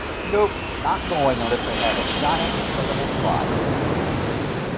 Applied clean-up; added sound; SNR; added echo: none; Fixed-wing aircraft, airplane; -2 dB; none.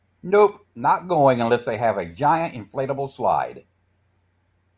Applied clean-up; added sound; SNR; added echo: none; none; none; none.